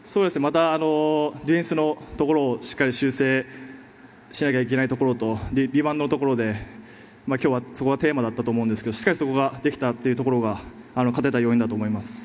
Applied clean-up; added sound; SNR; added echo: none; none; none; none.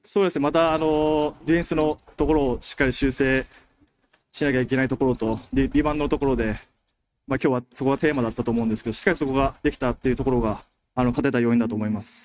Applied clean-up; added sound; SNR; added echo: neural mask model RNNoise.